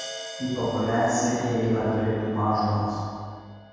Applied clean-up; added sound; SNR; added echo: none; Crash cymbal; 16 dB; reverberation time 2.1 s.